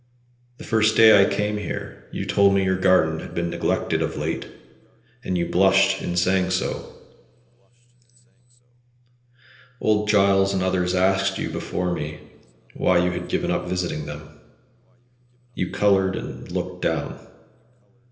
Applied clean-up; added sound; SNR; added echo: none; none; none; reverberation time 1.4 s.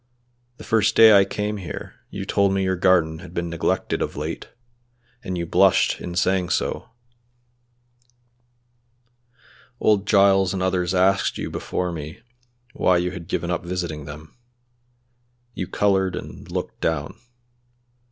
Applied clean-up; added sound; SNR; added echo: none; none; none; none.